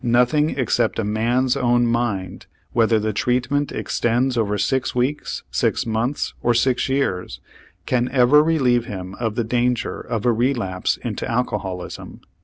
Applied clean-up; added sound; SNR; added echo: none; none; none; none.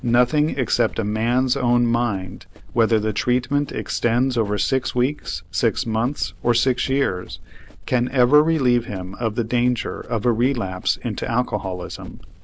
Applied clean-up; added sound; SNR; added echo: none; Run; 15 dB; none.